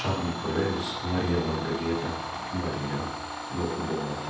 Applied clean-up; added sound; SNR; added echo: none; Domestic sounds, home sounds; 5 dB; reverberation time 0.8 s.